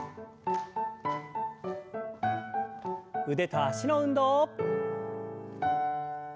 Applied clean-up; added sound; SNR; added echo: none; none; none; none.